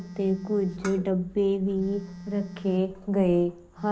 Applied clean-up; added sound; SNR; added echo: none; Telephone; 17 dB; none.